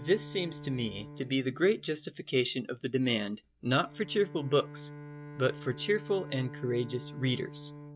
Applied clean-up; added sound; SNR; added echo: none; Bowed string instrument; 14 dB; none.